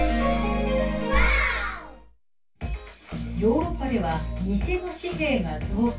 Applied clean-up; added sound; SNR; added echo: none; none; none; reverberation time 0.2 s.